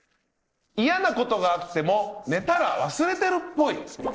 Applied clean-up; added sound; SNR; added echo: neural separator model SepFormer DNS4.